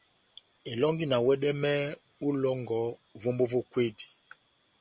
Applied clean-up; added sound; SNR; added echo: none; none; none; none.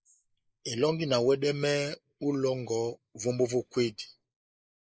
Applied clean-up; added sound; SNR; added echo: neural mask model Resemble Enhance denoiser.